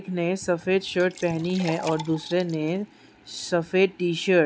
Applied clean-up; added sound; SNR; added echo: none; Liquid; 17 dB; none.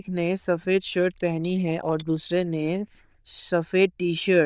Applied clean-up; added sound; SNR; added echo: neural diffusion model UNIVERSE++.